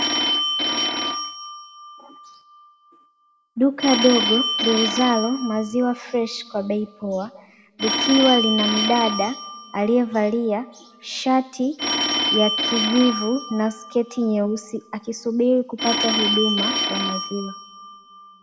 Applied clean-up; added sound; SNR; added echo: none; Telephone; 3 dB; reverberation time 0.9 s.